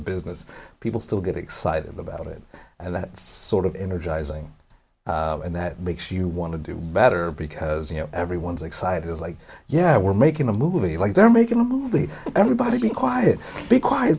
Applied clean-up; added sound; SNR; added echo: none; none; none; none.